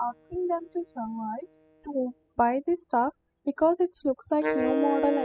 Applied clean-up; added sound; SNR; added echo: classical method spectral subtraction.